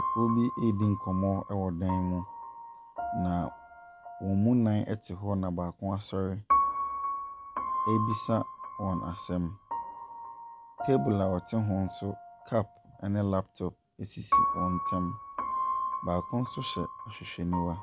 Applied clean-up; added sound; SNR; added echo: none; Piano; 4 dB; none.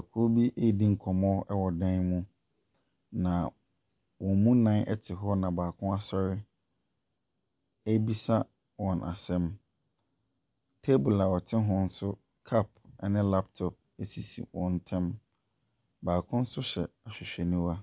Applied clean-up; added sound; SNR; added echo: none; none; none; none.